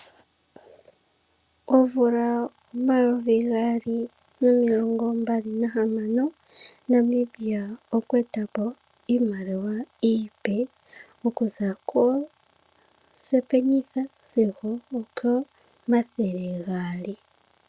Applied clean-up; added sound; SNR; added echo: none; none; none; none.